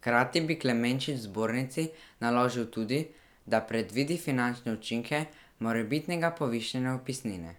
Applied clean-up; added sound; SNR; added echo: none; none; none; none.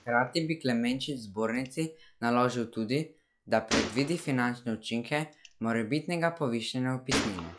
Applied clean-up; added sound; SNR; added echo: classical method log-MMSE.